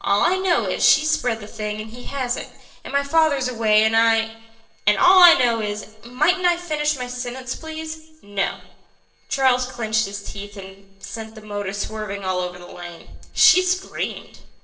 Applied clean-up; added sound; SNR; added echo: neural separator model SepFormer DNS4.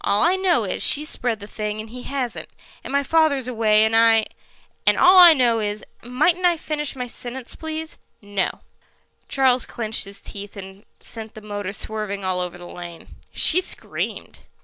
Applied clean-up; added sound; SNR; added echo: none; none; none; none.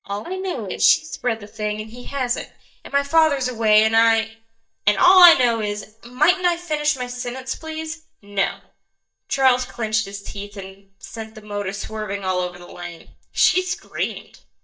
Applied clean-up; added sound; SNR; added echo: neural mask model DeepFilterNet 3.